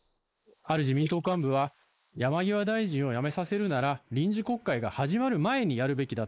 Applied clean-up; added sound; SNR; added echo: neural mask model Resemble Enhance denoiser.